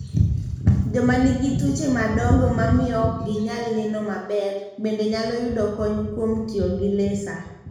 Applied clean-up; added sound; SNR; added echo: none; none; none; reverberation time 1.0 s.